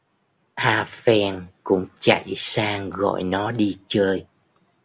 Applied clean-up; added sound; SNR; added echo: none; none; none; none.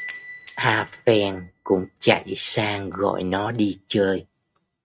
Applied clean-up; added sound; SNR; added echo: neural mask model RNNoise.